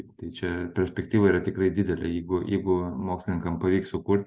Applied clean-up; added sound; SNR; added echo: none; none; none; none.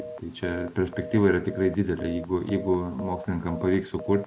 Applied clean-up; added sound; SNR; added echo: none; Telephone; 14 dB; none.